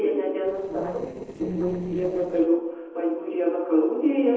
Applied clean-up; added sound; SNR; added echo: neural separator model SepFormer DNS4.